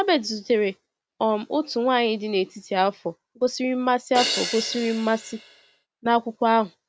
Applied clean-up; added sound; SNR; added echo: none; Crash cymbal; 7 dB; none.